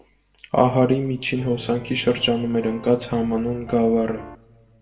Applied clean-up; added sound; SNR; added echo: none; Piano; 17 dB; reverberation time 0.8 s.